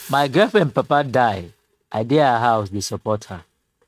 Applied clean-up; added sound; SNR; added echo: neural mask model RNNoise.